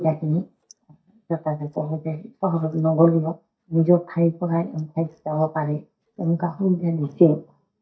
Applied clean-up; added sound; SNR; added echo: neural mask model DeepFilterNet 3.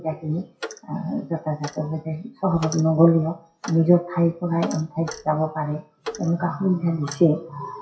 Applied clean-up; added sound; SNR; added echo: classical method WPE with log-MMSE.